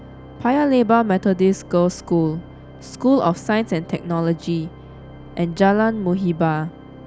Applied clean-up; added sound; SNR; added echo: none; Organ; 19 dB; none.